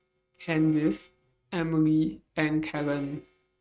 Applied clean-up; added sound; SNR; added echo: neural mask model RNNoise.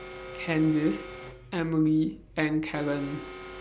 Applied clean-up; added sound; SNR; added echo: none; Alarm; 15 dB; none.